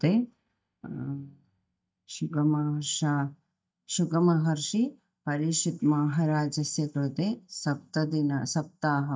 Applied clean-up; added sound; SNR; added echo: neural mask model DeepFilterNet 3.